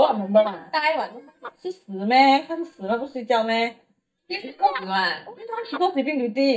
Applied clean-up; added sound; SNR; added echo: neural mask model DeepFilterNet 3.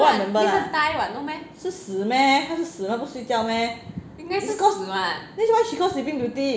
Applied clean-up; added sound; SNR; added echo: none; none; none; none.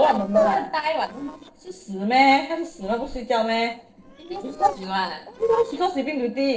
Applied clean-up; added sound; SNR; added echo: neural separator model SepFormer DNS4.